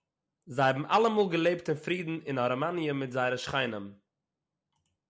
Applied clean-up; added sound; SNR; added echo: none; none; none; none.